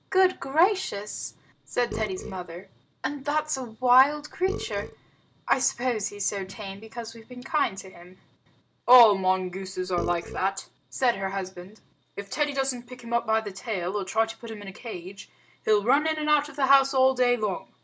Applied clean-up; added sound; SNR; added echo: none; Burping, eructation; 13 dB; none.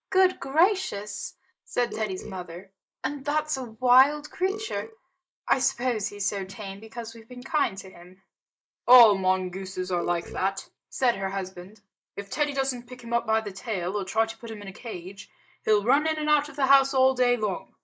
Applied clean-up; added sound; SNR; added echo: neural mask model Resemble Enhance denoiser.